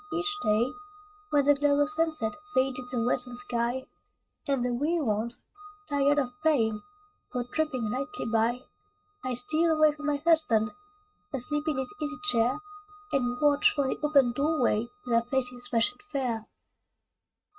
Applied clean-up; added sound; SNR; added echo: neural mask model RNNoise.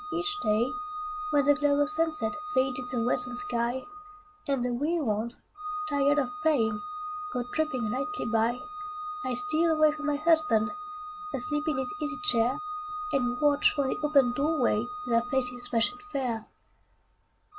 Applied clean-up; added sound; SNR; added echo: none; Organ; 9 dB; none.